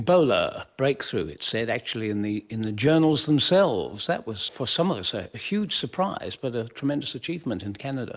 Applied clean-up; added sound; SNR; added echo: none; none; none; none.